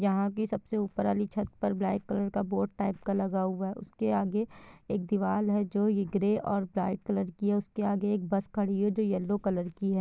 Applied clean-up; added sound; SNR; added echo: none; none; none; none.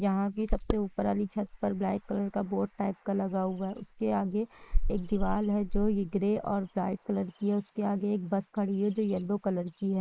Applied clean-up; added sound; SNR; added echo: neural mask model Resemble Enhance denoiser.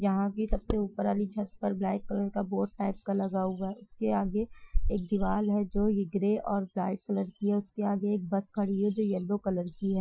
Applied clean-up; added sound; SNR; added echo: classical method Wiener filter.